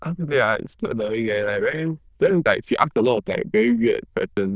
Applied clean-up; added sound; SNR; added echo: neural diffusion model UNIVERSE++.